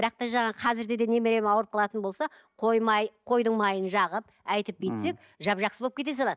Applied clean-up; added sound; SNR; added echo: none; none; none; none.